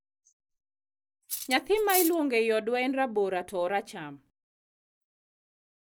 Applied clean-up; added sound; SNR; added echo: neural mask model Resemble Enhance denoiser.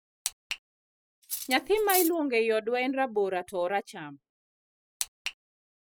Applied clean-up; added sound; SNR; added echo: classical method spectral subtraction.